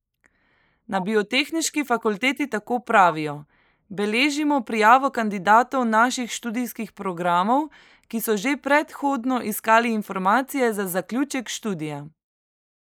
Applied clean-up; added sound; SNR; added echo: neural mask model Resemble Enhance denoiser.